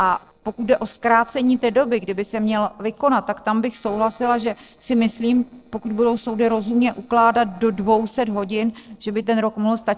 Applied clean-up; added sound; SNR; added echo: neural separator model SepFormer DNS4.